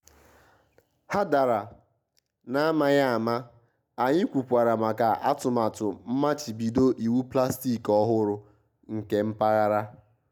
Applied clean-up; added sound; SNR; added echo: none; none; none; none.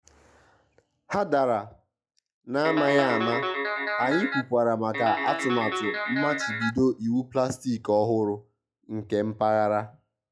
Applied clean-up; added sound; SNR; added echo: classical method log-MMSE.